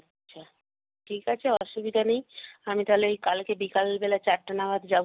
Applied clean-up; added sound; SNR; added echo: none; none; none; none.